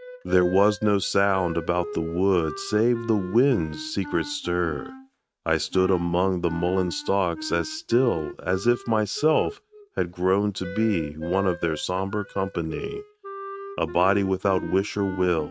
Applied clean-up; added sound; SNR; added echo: neural mask model RNNoise.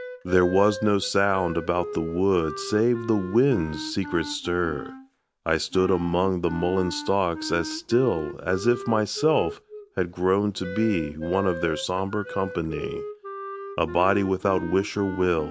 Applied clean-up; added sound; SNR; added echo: none; Wind instrument, woodwind instrument; 12 dB; none.